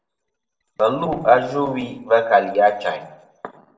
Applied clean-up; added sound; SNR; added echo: neural separator model SepFormer DNS4.